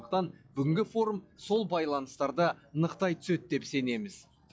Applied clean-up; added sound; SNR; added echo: classical method log-MMSE.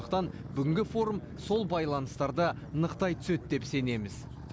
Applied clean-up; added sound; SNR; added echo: none; Motorcycle; 11 dB; none.